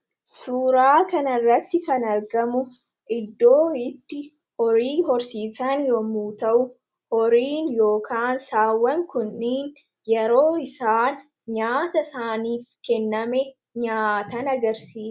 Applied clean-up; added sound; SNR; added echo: none; none; none; none.